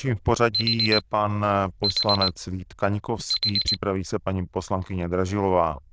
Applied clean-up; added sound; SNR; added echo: neural diffusion model UNIVERSE++.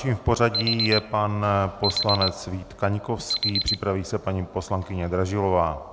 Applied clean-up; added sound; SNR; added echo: none; Alarm; 4 dB; none.